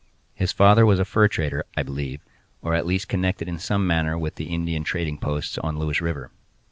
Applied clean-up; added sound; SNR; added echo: none; none; none; none.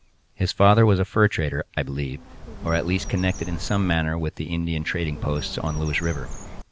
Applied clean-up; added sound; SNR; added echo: none; Bird; 11 dB; none.